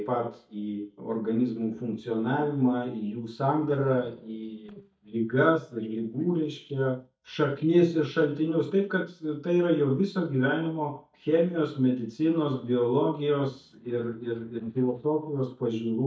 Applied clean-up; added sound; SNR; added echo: neural mask model DeepFilterNet 3.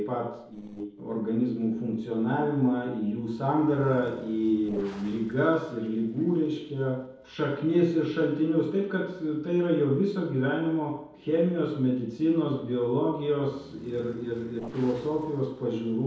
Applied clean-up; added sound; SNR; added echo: neural separator model SepFormer DNS4.